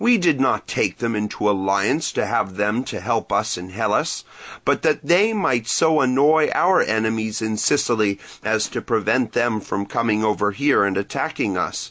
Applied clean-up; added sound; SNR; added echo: none; none; none; none.